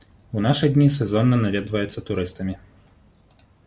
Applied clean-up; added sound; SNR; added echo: none; none; none; none.